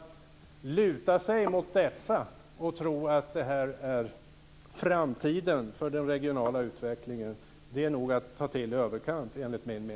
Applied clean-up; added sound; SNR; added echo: none; none; none; none.